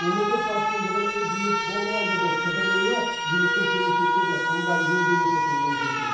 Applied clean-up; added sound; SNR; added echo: none; Alarm; -4 dB; reverberation time 0.9 s.